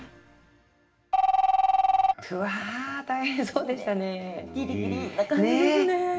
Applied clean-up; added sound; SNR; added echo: none; Telephone; -1 dB; reverberation time 0.7 s.